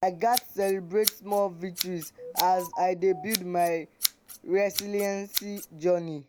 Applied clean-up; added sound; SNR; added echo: none; Scissors; 8 dB; none.